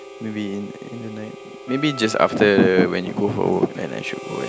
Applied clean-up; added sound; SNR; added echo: none; Harmonica + Wind instrument, woodwind instrument; 15 dB; none.